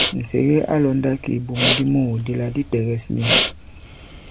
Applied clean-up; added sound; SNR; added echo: none; Respiratory sounds; 3 dB; none.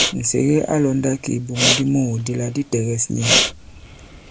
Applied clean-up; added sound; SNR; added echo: neural mask model Resemble Enhance denoiser.